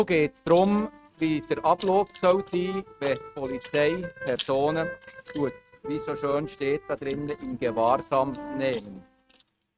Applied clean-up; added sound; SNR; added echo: neural mask model RNNoise.